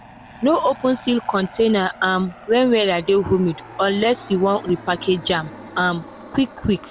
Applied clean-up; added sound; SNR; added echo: none; Aircraft; 19 dB; none.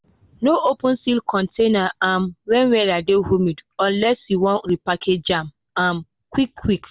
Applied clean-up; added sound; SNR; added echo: none; none; none; none.